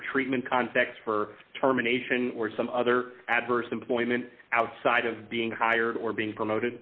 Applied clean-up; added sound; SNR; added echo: none; none; none; none.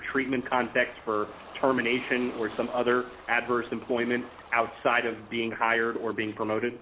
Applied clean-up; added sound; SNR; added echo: none; Ocean; 19 dB; none.